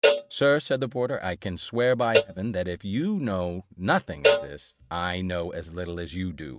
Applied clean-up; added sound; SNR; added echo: neural mask model RNNoise.